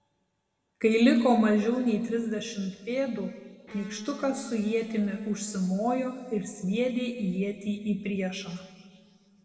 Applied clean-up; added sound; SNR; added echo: none; Electric guitar; 15 dB; reverberation time 1.9 s.